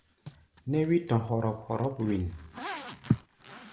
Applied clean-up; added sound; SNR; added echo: none; Zipper (clothing); 16 dB; none.